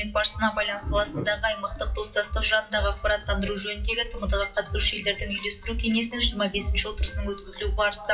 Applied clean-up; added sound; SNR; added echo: classical method WPE with log-MMSE.